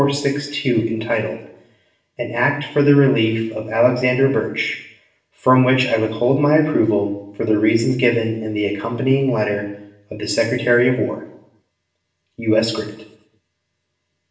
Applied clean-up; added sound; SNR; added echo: none; none; none; reverberation time 0.7 s.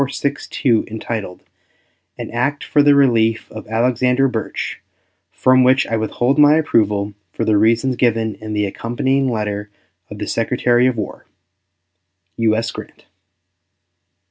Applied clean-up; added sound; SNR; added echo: none; none; none; none.